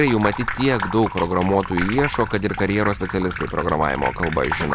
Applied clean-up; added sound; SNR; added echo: none; Sink (filling or washing) / Water tap, faucet; 8 dB; none.